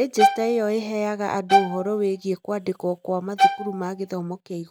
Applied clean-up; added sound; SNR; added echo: none; Bowed string instrument; -1 dB; none.